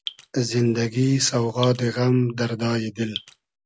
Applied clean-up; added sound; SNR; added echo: none; Drip; 14 dB; none.